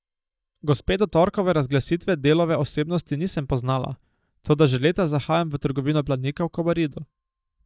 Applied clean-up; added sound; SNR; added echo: neural mask model DeepFilterNet 3.